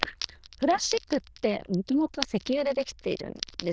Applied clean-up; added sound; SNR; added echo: neural diffusion model UNIVERSE++.